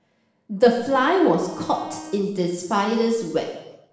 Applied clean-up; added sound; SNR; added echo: none; Bowed string instrument; 19 dB; reverberation time 0.9 s.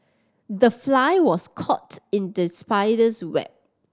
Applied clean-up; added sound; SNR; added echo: none; none; none; none.